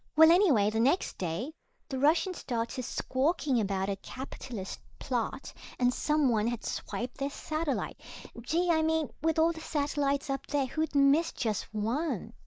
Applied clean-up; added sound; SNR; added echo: neural mask model Resemble Enhance denoiser.